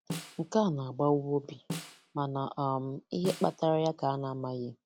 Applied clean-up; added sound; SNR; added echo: none; Snare drum; 13 dB; none.